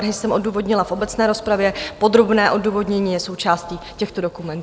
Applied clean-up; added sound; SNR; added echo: none; none; none; none.